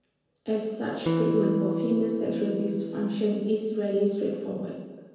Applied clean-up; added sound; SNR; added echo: none; Electric guitar; 1 dB; reverberation time 1.2 s.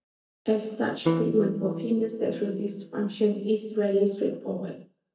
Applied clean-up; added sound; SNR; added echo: neural mask model DeepFilterNet 3.